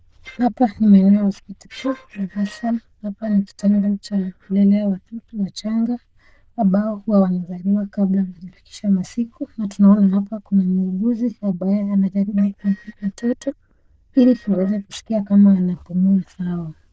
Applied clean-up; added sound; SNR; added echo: neural diffusion model UNIVERSE++.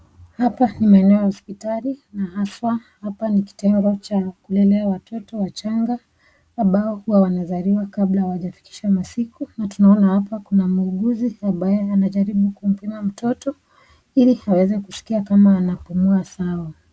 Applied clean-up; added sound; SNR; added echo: none; none; none; none.